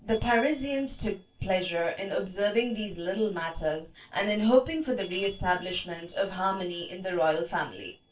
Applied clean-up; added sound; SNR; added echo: neural separator model SepFormer DNS4.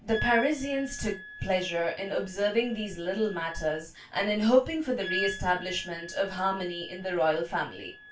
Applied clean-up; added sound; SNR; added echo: none; Wind instrument, woodwind instrument; 13 dB; reverberation time 0.3 s.